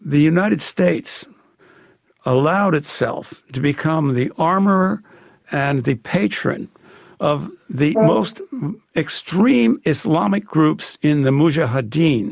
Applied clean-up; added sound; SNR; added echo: none; Brass instrument; 7 dB; none.